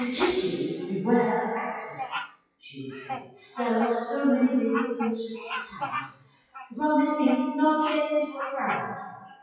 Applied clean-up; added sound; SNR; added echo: classical method WPE with log-MMSE.